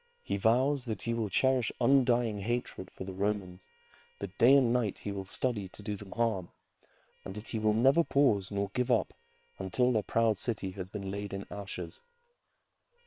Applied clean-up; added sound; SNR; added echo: neural separator model SepFormer WHAM!.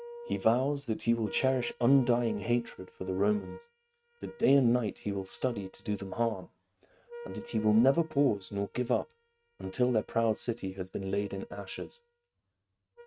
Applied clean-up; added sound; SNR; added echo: neural mask model RNNoise.